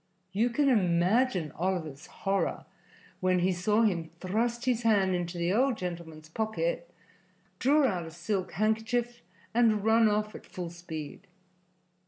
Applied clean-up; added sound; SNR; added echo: none; none; none; none.